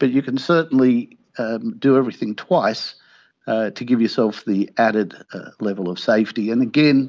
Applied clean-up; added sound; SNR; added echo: none; none; none; none.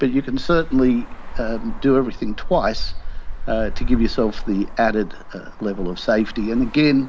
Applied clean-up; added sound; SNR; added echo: none; Traffic noise, roadway noise; 4 dB; none.